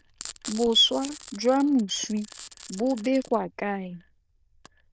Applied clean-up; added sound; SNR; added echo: neural diffusion model UNIVERSE++.